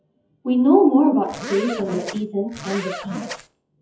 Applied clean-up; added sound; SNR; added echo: classical method WPE with log-MMSE.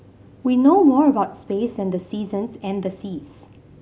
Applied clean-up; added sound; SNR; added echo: none; none; none; none.